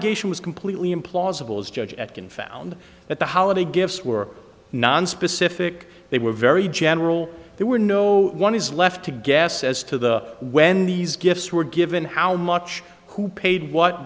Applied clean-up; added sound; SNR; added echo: none; none; none; none.